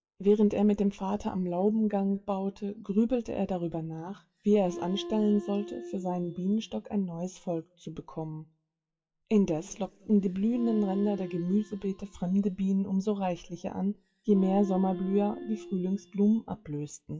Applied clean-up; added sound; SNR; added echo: classical method WPE with log-MMSE.